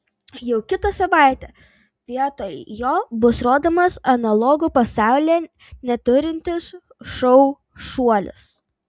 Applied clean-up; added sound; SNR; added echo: none; none; none; none.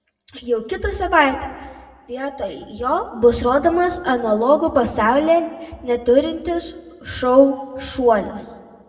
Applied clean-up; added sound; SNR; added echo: none; none; none; reverberation time 1.2 s.